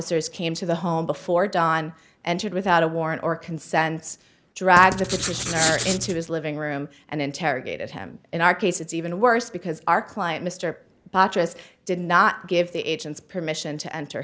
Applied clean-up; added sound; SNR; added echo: none; Writing; 4 dB; none.